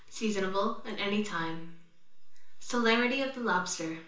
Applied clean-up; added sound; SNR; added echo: none; none; none; reverberation time 0.7 s.